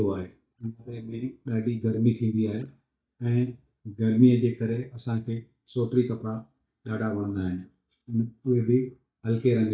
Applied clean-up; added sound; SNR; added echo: neural mask model DeepFilterNet 3.